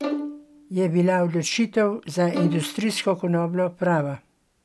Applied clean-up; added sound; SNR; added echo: none; Bowed string instrument; 11 dB; none.